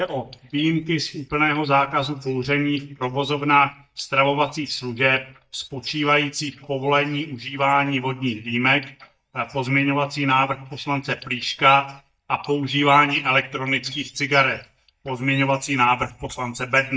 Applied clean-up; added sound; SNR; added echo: neural mask model DeepFilterNet 3.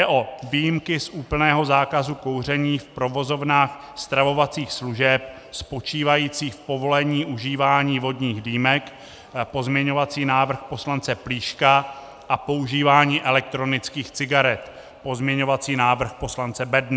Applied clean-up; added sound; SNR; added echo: none; none; none; none.